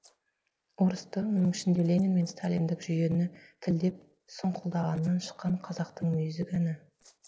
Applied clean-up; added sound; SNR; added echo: neural separator model SepFormer DNS4.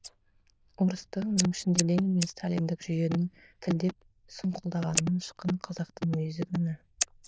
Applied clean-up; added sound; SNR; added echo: neural diffusion model UNIVERSE++.